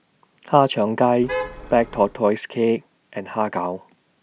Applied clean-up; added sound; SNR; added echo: none; Traffic noise, roadway noise / Vehicle horn, car horn, honking; 9 dB; none.